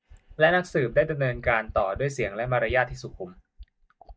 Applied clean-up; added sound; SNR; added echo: neural mask model DeepFilterNet 3.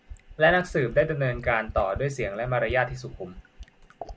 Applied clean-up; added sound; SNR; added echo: none; Fill (with liquid); 14 dB; none.